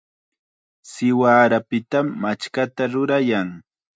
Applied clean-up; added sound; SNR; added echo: none; none; none; none.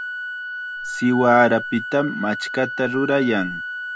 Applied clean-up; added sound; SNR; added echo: none; Organ; 8 dB; none.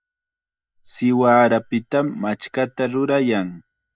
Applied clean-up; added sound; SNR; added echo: neural mask model DeepFilterNet 3.